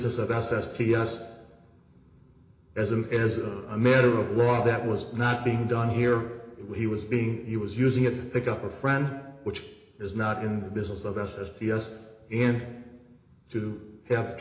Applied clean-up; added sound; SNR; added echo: none; none; none; reverberation time 0.8 s.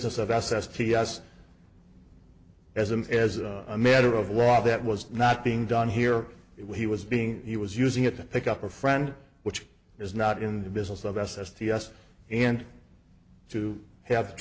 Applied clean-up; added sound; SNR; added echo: none; none; none; none.